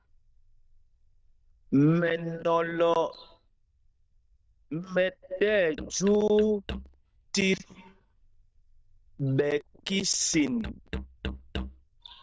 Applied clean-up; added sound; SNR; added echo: neural diffusion model UNIVERSE++.